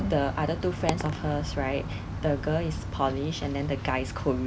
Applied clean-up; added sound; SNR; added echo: none; Coin (dropping); 15 dB; none.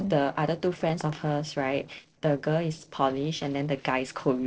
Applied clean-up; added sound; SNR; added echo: neural separator model SepFormer DNS4.